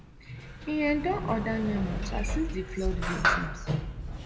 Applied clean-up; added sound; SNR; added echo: none; Sliding door; 0 dB; reverberation time 0.9 s.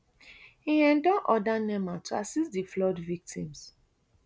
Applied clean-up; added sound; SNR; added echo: none; none; none; none.